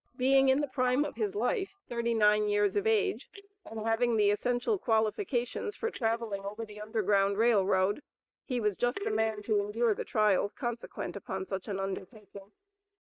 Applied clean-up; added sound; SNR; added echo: neural mask model DeepFilterNet 3.